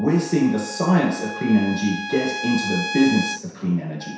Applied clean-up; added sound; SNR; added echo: none; Trumpet; 10 dB; reverberation time 0.7 s.